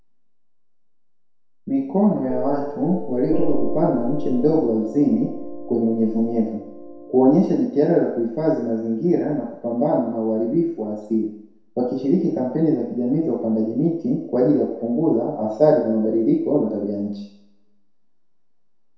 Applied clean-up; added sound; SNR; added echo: none; Piano; 9 dB; reverberation time 0.7 s.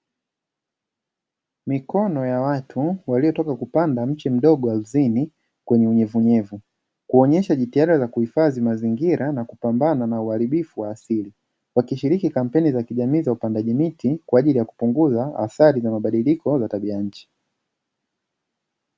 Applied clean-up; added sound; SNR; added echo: none; none; none; none.